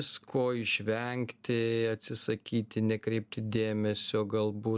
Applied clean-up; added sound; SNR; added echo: none; none; none; none.